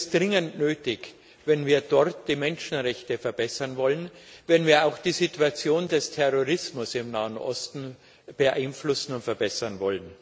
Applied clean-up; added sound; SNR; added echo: none; none; none; none.